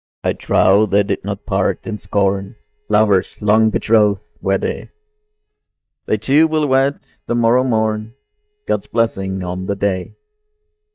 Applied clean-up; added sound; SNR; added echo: neural mask model DeepFilterNet 3.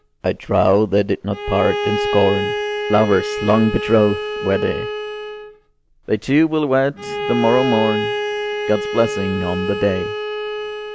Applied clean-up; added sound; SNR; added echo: none; Bowed string instrument; 5 dB; none.